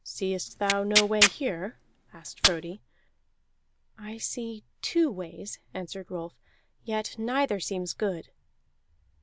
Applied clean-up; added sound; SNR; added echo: none; Tearing; -4 dB; none.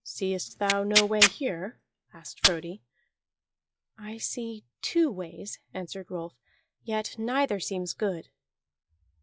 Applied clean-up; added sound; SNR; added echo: classical method log-MMSE.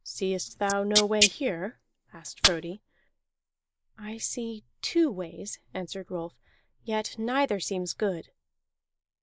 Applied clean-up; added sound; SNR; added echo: neural mask model Resemble Enhance denoiser.